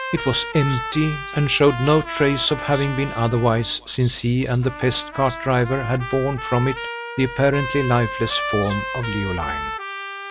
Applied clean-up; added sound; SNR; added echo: none; Trumpet; 9 dB; none.